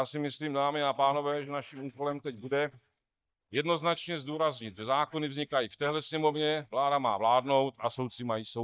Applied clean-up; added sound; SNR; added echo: neural mask model DeepFilterNet 3.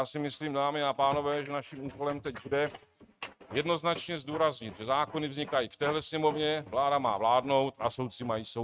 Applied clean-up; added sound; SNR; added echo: neural mask model RNNoise.